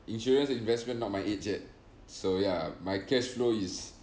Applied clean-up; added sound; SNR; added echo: none; none; none; none.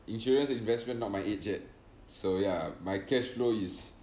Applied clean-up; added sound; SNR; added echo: none; Cricket; 7 dB; none.